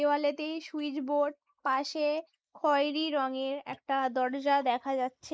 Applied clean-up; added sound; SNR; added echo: neural mask model Resemble Enhance denoiser.